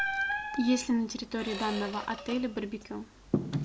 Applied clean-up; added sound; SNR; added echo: none; Squeak; 3 dB; none.